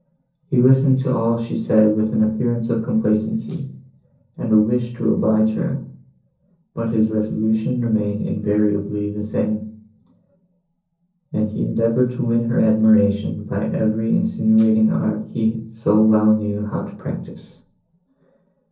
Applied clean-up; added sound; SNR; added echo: neural separator model SepFormer DNS4.